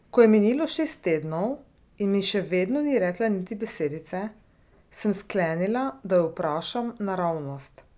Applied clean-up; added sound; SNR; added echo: none; none; none; none.